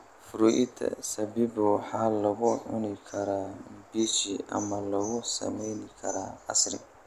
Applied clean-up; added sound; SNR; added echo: none; none; none; none.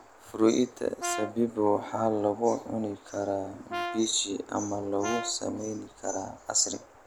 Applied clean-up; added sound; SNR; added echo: none; Brass instrument; 8 dB; none.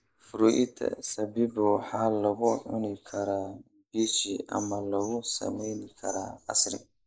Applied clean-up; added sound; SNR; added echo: neural mask model Resemble Enhance denoiser.